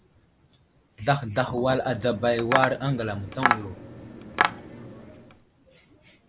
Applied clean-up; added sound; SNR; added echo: none; Tap; 1 dB; none.